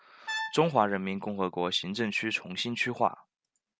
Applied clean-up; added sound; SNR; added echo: none; Brass instrument; 10 dB; none.